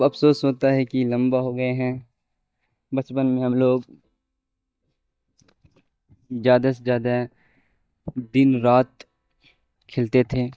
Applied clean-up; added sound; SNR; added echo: neural mask model DeepFilterNet 3.